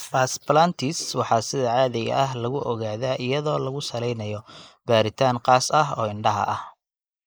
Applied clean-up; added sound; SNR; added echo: neural mask model Resemble Enhance denoiser.